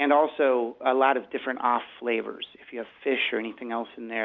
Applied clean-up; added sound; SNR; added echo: none; none; none; none.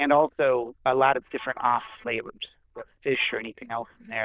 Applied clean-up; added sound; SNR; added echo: neural diffusion model UNIVERSE++.